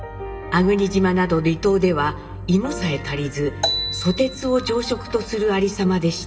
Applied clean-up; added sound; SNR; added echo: none; Marimba, xylophone; 8 dB; reverberation time 2.6 s.